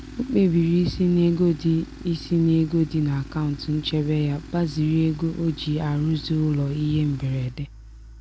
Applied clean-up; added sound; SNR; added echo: none; Tools; 16 dB; none.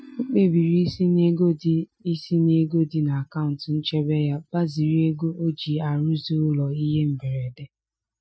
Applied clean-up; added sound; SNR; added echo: classical method Wiener filter.